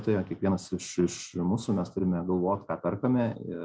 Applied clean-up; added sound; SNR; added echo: none; none; none; none.